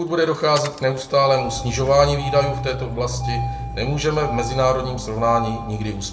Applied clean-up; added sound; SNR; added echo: none; Engine starting; 8 dB; reverberation time 0.6 s.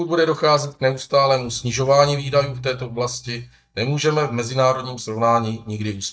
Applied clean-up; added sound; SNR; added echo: neural mask model DeepFilterNet 3.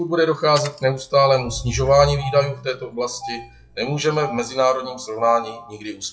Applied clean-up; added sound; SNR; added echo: classical method WPE with log-MMSE.